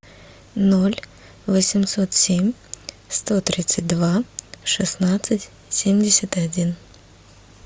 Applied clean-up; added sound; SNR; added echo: none; none; none; none.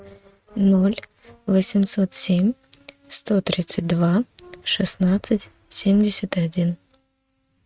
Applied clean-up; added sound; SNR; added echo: neural mask model RNNoise.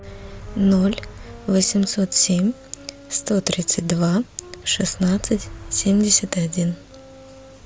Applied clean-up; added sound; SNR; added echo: none; Wind instrument, woodwind instrument + Motor vehicle (road); 18 dB; none.